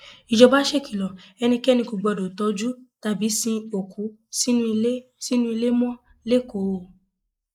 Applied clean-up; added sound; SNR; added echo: neural mask model Resemble Enhance denoiser.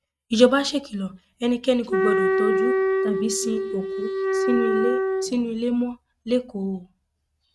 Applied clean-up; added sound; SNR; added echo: neural mask model RNNoise.